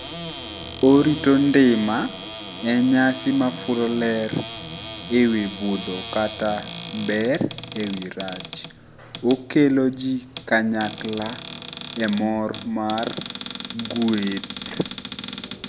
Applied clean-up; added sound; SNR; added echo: none; Cupboard open or close; 12 dB; none.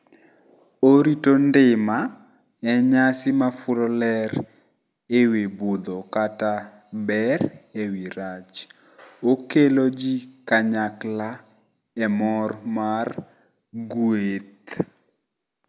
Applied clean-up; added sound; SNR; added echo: none; none; none; none.